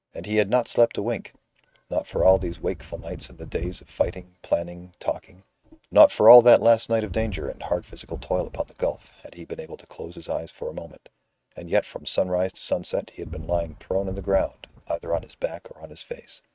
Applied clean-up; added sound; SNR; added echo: neural mask model RNNoise.